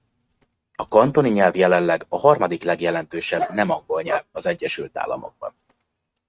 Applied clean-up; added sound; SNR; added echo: neural mask model RNNoise.